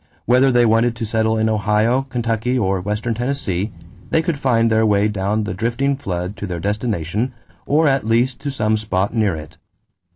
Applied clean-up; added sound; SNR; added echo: none; none; none; none.